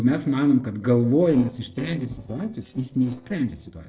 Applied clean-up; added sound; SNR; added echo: neural separator model SepFormer DNS4.